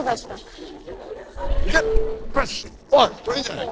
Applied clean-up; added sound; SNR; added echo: neural separator model SepFormer DNS4.